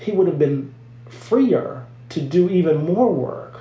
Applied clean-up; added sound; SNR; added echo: none; none; none; reverberation time 0.4 s.